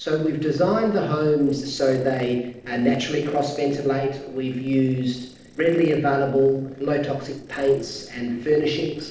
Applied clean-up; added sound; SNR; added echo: neural separator model SepFormer DNS4.